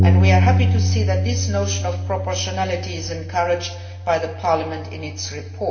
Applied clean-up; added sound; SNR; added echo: none; Bass guitar; -4 dB; reverberation time 0.8 s.